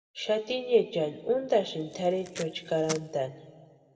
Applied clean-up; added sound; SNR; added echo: none; Packing tape, duct tape; 15 dB; reverberation time 1.3 s.